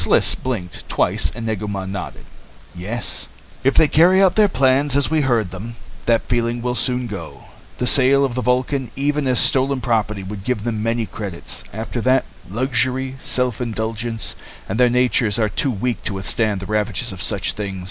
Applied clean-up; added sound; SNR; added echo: none; none; none; none.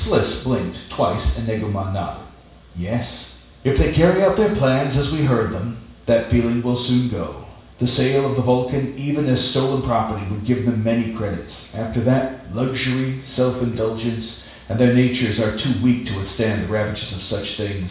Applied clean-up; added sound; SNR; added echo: none; none; none; reverberation time 0.7 s.